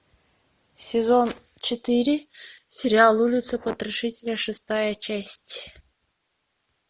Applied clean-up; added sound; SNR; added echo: none; none; none; none.